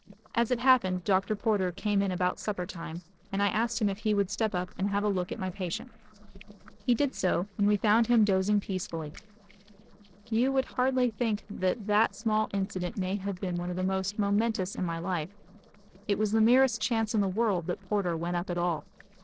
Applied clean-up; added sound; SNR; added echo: neural separator model SepFormer DNS4.